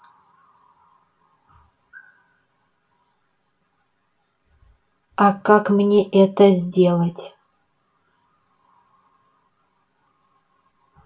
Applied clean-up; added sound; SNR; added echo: none; none; none; reverberation time 0.2 s.